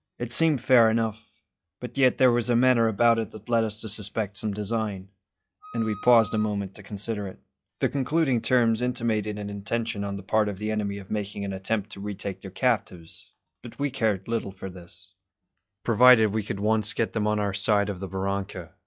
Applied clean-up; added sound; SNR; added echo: classical method log-MMSE.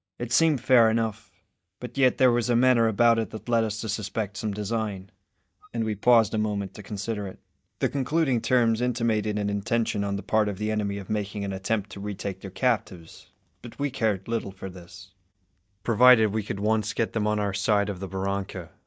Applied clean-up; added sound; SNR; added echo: neural mask model DeepFilterNet 3.